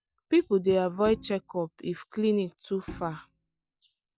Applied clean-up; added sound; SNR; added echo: none; Bowed string instrument; 18 dB; none.